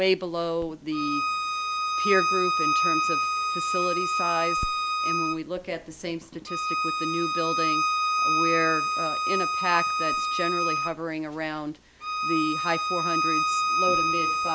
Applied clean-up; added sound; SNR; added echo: none; Bowed string instrument; -4 dB; none.